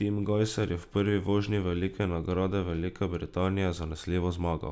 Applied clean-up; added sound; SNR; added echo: none; none; none; none.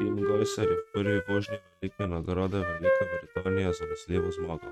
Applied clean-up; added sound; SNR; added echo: neural mask model RNNoise.